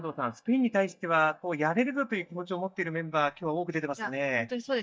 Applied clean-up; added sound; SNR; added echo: neural mask model DeepFilterNet 3.